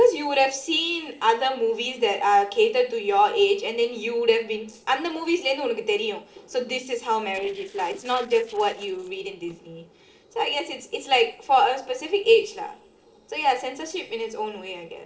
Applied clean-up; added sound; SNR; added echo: neural separator model SepFormer DNS4.